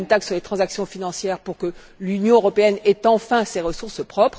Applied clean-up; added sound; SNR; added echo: none; none; none; none.